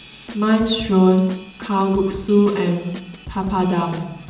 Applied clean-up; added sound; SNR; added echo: none; Drum / Drum kit; 18 dB; reverberation time 0.8 s.